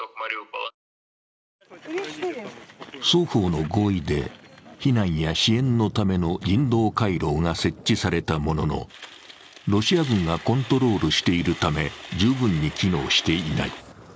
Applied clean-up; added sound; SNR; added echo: none; none; none; none.